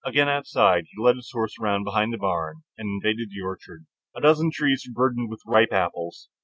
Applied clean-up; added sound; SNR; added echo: none; none; none; none.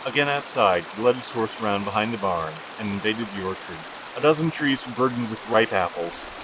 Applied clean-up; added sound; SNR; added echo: none; Stream; 12 dB; none.